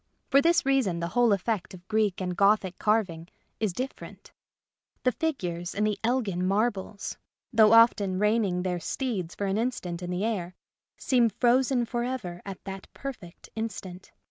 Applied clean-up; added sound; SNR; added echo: none; none; none; none.